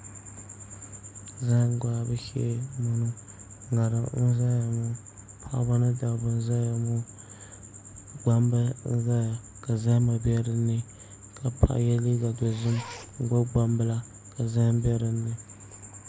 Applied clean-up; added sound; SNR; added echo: none; Zipper (clothing); 19 dB; none.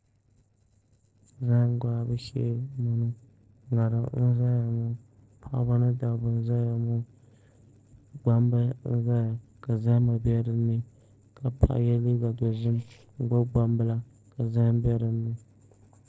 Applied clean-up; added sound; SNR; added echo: neural separator model SepFormer DNS4.